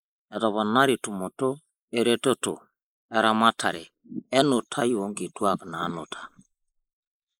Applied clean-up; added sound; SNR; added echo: neural mask model Resemble Enhance denoiser.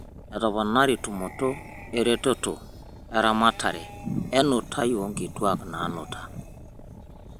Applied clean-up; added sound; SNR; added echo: none; Boat, Water vehicle; 17 dB; none.